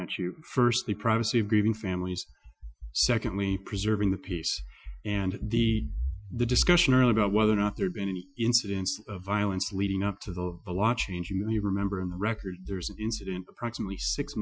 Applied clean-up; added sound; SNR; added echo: classical method Wiener filter.